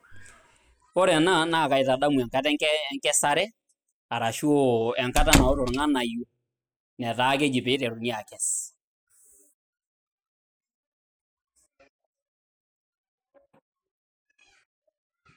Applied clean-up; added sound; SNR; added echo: classical method spectral subtraction.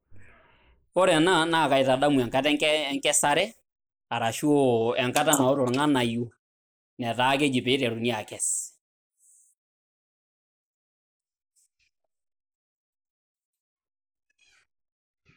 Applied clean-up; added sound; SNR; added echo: neural mask model Resemble Enhance denoiser.